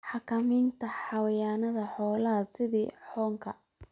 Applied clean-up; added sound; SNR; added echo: none; none; none; none.